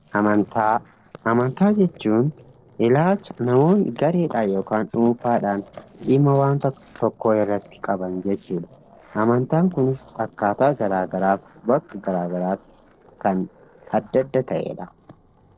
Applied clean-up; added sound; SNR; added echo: neural separator model SepFormer DNS4.